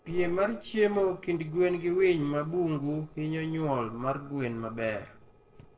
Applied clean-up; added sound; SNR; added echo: neural separator model SepFormer DNS4.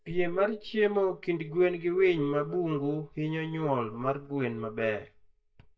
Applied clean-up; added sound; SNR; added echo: neural mask model DeepFilterNet 3.